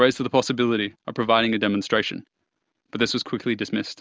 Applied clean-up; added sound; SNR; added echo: none; none; none; none.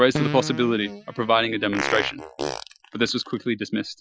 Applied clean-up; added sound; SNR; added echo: classical method Wiener filter.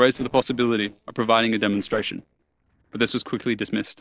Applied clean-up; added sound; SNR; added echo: neural separator model SepFormer DNS4.